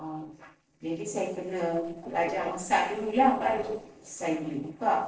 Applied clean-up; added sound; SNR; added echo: neural separator model SepFormer DNS4.